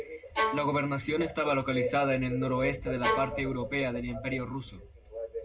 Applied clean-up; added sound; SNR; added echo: none; Bowed string instrument; 2 dB; reverberation time 0.2 s.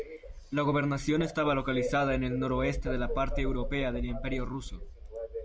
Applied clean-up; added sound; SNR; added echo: none; none; none; none.